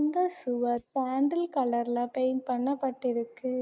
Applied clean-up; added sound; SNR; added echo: neural mask model DeepFilterNet 3.